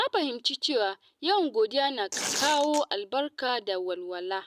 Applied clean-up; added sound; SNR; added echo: none; Tearing; 5 dB; none.